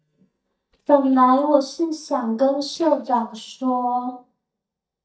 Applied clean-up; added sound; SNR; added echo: neural mask model DeepFilterNet 3.